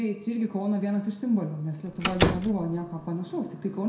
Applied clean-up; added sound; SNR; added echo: none; Slam; 0 dB; reverberation time 0.6 s.